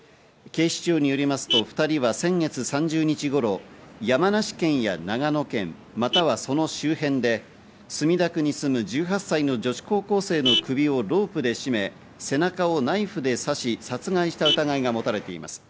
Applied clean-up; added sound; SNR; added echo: none; Vehicle horn, car horn, honking; 11 dB; none.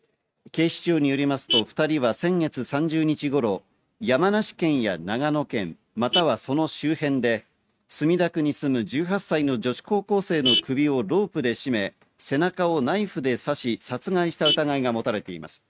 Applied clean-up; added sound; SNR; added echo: neural mask model RNNoise.